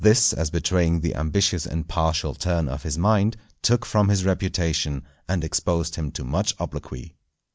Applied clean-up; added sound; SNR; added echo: none; none; none; none.